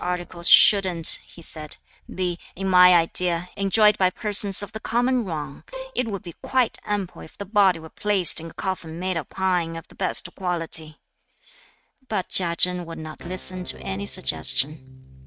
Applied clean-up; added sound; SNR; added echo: neural mask model RNNoise.